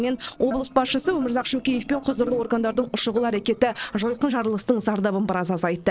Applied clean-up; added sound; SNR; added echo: neural separator model SepFormer DNS4.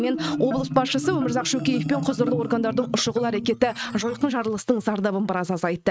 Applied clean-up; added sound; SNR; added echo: neural mask model RNNoise.